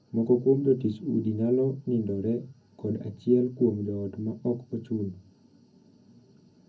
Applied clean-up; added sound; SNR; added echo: none; none; none; reverberation time 0.4 s.